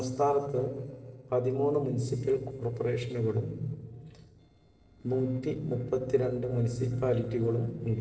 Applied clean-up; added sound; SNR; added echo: neural separator model SepFormer DNS4.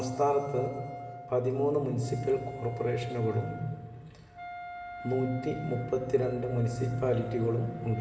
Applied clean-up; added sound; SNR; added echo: none; Wind instrument, woodwind instrument; 13 dB; reverberation time 1.9 s.